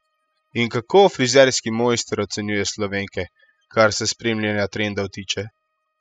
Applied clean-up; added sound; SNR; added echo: classical method spectral subtraction.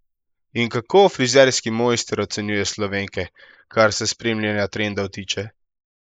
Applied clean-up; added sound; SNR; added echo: neural mask model Resemble Enhance denoiser.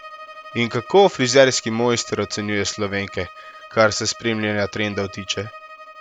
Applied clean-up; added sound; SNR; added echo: none; Bowed string instrument; 19 dB; none.